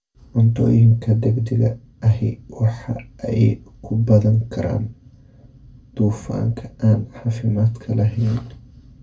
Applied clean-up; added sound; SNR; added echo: none; none; none; reverberation time 0.1 s.